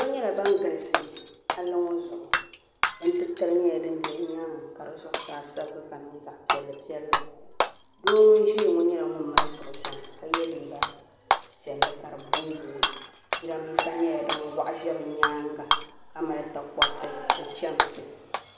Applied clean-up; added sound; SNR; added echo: none; Shatter / Hammer; 1 dB; none.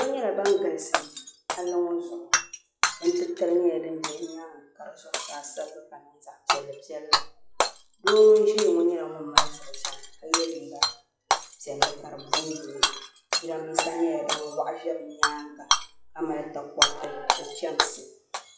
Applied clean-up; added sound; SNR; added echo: classical method log-MMSE.